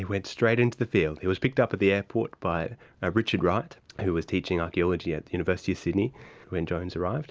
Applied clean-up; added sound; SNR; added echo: none; none; none; none.